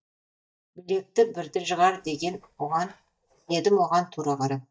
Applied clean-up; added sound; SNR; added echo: neural mask model DeepFilterNet 3.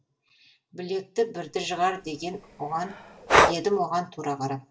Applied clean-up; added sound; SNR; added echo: none; Breathing; -3 dB; reverberation time 0.3 s.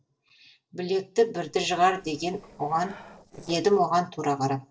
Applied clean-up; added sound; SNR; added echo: neural separator model SepFormer DNS4.